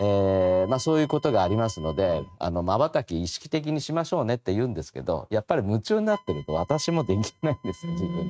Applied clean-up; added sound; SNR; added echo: neural mask model RNNoise.